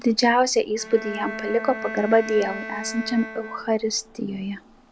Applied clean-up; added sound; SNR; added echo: none; Bowed string instrument; 12 dB; none.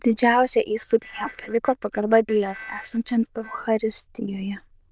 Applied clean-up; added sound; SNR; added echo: neural diffusion model UNIVERSE++.